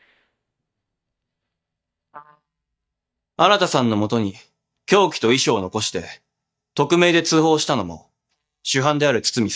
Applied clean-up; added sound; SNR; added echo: neural mask model DeepFilterNet 3.